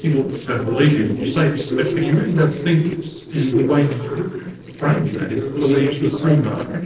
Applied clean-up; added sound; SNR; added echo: neural separator model SepFormer DNS4.